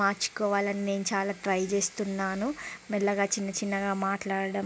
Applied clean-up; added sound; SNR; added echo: none; none; none; none.